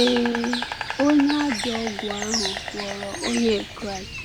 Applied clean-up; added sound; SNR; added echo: none; Insect; 6 dB; none.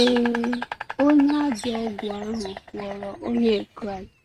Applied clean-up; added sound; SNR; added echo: neural mask model RNNoise.